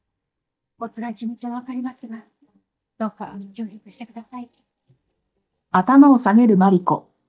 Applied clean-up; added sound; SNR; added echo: neural mask model DeepFilterNet 3.